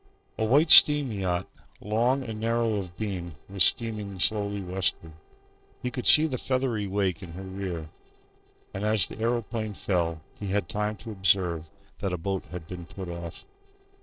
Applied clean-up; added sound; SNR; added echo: neural separator model SepFormer DNS4.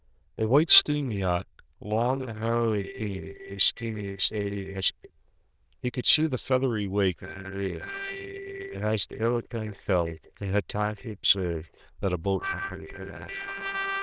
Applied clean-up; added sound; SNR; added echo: neural diffusion model UNIVERSE++.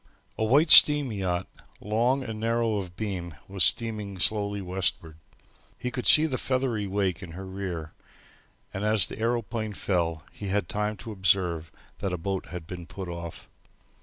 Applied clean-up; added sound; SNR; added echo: none; none; none; none.